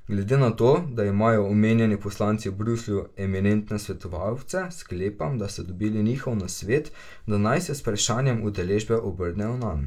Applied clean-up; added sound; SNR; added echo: none; none; none; reverberation time 0.2 s.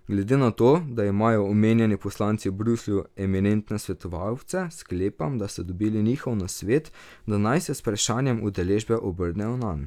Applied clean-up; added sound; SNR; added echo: none; none; none; none.